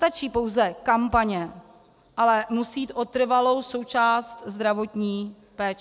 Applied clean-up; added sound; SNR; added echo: none; none; none; none.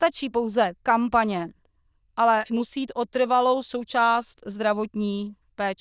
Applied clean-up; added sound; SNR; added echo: neural diffusion model UNIVERSE++.